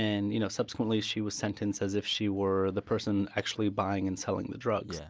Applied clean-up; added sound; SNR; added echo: none; none; none; none.